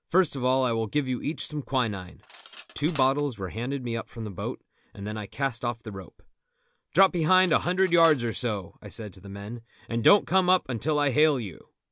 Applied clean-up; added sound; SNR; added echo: none; Cutlery, silverware; 18 dB; none.